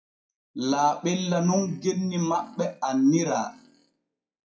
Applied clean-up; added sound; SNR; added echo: classical method WPE with log-MMSE.